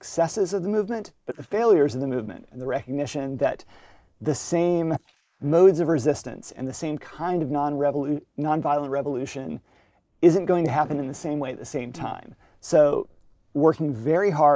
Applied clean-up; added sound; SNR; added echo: neural mask model Resemble Enhance denoiser.